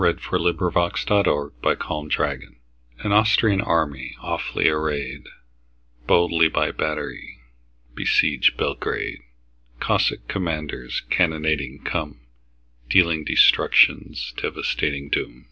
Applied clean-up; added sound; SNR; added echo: none; none; none; none.